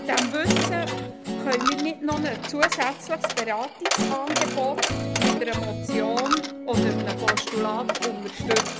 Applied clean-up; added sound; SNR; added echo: none; Coin (dropping) + Guitar; -2 dB; none.